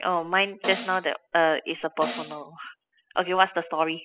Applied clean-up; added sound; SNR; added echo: classical method spectral subtraction.